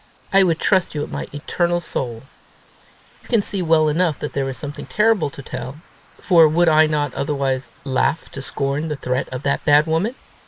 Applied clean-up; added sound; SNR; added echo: neural mask model Resemble Enhance denoiser.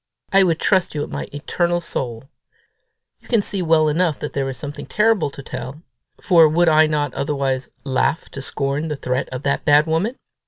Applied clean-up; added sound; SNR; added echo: none; none; none; none.